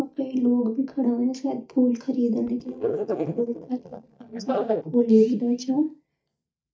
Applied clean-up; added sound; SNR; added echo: neural mask model DeepFilterNet 3.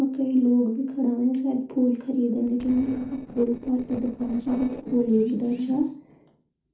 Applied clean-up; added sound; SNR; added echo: neural separator model SepFormer DNS4.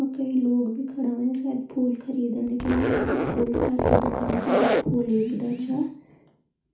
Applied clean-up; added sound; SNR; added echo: none; Zipper (clothing); -2 dB; reverberation time 0.4 s.